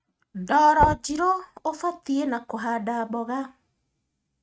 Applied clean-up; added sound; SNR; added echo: neural mask model RNNoise.